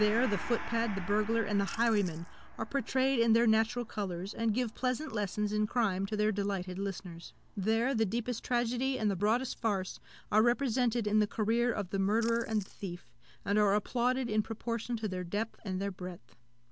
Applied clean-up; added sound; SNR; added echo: none; Splash, splatter + Gong; 14 dB; none.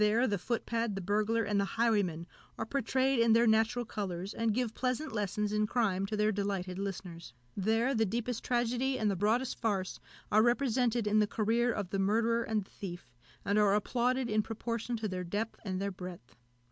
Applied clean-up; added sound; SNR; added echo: none; none; none; none.